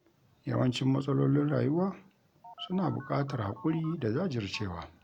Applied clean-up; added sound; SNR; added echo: none; Telephone; 19 dB; none.